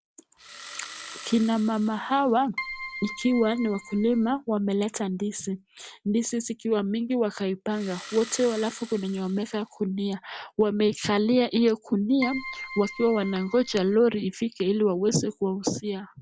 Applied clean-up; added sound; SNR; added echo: none; Keyboard (musical) + Engine starting; 14 dB; none.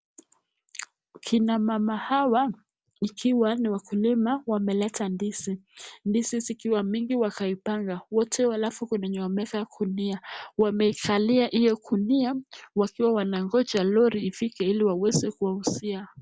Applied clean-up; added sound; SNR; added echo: none; none; none; none.